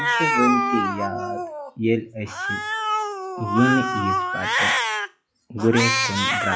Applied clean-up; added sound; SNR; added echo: classical method log-MMSE.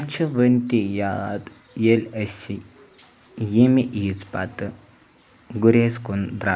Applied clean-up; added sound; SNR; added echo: none; none; none; none.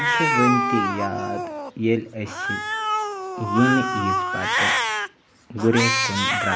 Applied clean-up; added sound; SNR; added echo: none; Cat; -1 dB; none.